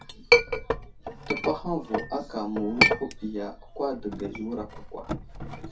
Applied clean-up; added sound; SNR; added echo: none; Chink, clink; -4 dB; reverberation time 0.3 s.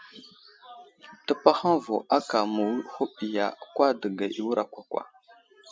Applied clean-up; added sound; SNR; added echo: none; none; none; none.